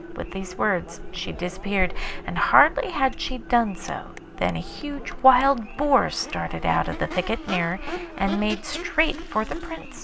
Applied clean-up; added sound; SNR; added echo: none; Crowd / Race car, auto racing / Accelerating, revving, vroom; 14 dB; none.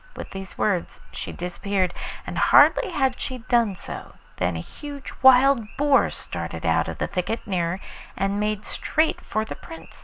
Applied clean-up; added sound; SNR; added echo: none; none; none; none.